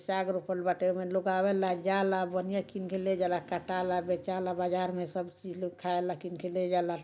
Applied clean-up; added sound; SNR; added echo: none; none; none; none.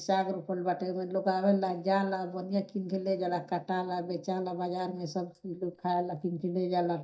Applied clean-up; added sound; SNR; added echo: neural mask model DeepFilterNet 3.